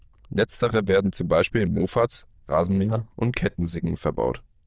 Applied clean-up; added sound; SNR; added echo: neural diffusion model UNIVERSE++.